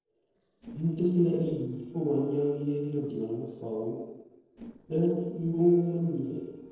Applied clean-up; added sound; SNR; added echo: neural separator model SepFormer DNS4.